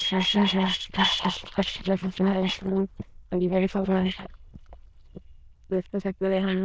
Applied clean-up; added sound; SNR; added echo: neural diffusion model UNIVERSE++.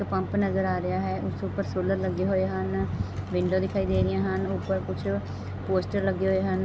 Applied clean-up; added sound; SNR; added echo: none; none; none; none.